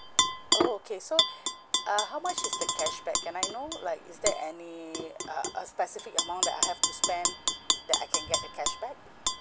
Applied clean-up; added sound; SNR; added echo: none; Tap / Glass; -4 dB; none.